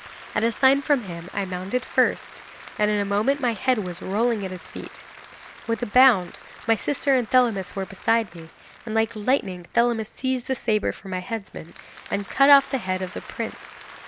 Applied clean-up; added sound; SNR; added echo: none; Applause; 20 dB; none.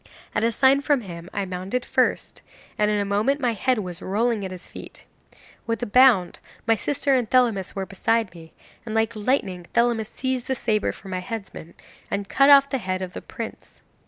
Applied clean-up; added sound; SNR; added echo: none; none; none; none.